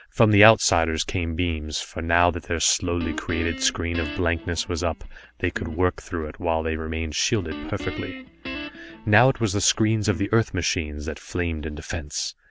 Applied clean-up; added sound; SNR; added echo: none; Guitar; 14 dB; none.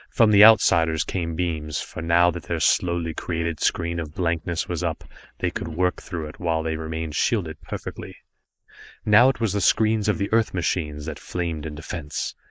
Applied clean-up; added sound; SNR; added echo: neural mask model Resemble Enhance denoiser.